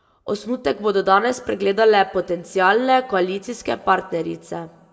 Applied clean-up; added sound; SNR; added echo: none; none; none; reverberation time 1.2 s.